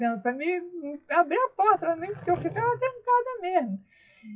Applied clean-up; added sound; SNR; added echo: classical method WPE with log-MMSE.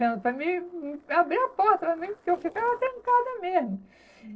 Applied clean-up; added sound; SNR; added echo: neural separator model SepFormer DNS4.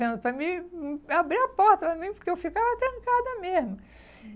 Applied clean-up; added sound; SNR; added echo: none; none; none; none.